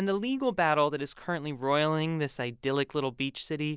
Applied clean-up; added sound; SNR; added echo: none; none; none; none.